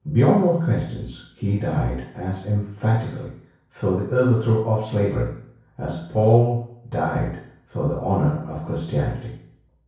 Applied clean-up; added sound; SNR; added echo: none; none; none; reverberation time 0.6 s.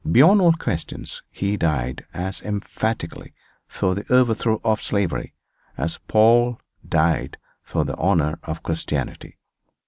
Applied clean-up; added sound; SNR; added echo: none; none; none; none.